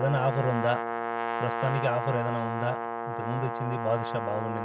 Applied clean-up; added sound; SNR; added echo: none; Brass instrument; 2 dB; none.